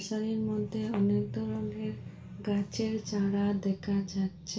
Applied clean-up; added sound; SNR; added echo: none; none; none; reverberation time 0.3 s.